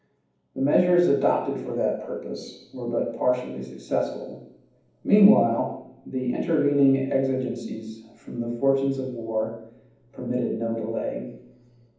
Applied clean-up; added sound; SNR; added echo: none; none; none; reverberation time 1.2 s.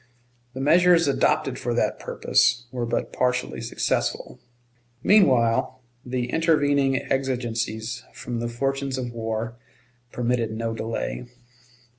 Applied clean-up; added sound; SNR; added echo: none; none; none; none.